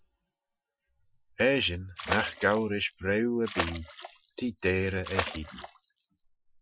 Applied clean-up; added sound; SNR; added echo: classical method Wiener filter.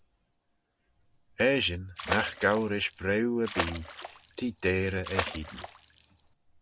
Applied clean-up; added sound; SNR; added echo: none; Water / Splash, splatter; 7 dB; none.